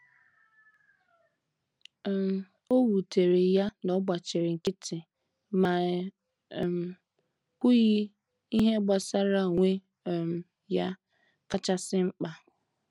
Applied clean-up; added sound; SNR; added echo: none; none; none; none.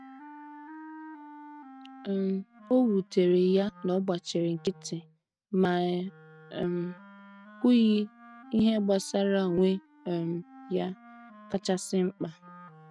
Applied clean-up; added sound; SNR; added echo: neural mask model RNNoise.